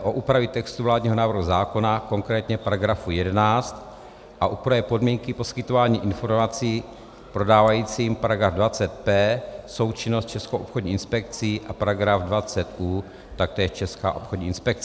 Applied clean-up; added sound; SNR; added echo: none; none; none; none.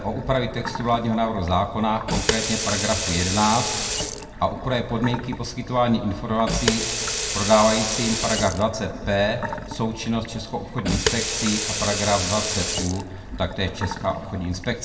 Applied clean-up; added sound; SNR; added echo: none; Sink (filling or washing) / Water tap, faucet; 4 dB; reverberation time 1.1 s.